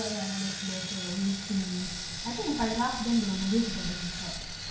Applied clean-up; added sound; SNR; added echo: none; Sawing; 5 dB; reverberation time 0.6 s.